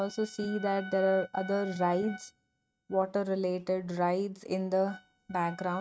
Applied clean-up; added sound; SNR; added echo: neural mask model RNNoise.